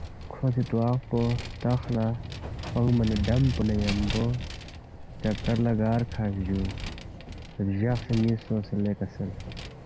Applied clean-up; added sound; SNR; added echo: none; Vehicle; 8 dB; none.